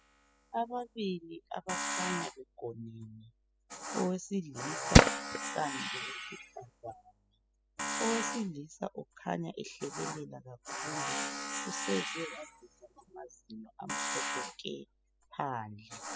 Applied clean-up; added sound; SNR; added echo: classical method spectral subtraction.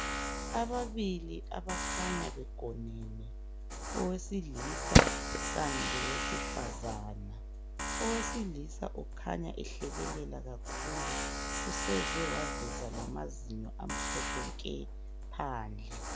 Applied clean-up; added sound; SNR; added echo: none; Tools + Tools; -5 dB; none.